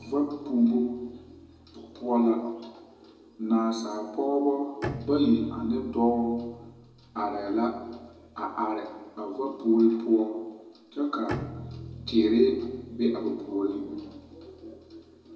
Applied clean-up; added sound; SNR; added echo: none; Bowed string instrument; 16 dB; reverberation time 1.0 s.